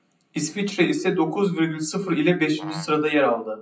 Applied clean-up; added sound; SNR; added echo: classical method WPE with log-MMSE.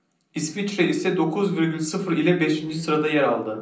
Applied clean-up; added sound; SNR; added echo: neural separator model SepFormer DNS4.